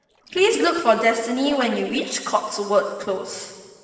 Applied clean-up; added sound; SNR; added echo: neural separator model SepFormer DNS4.